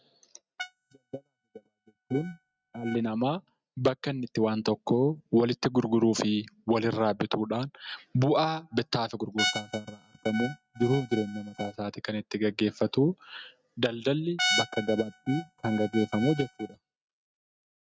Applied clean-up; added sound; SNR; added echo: neural mask model RNNoise.